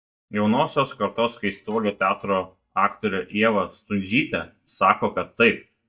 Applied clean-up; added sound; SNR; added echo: neural mask model DeepFilterNet 3.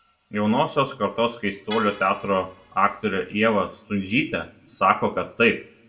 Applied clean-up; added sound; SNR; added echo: none; Vehicle horn, car horn, honking; 18 dB; reverberation time 0.4 s.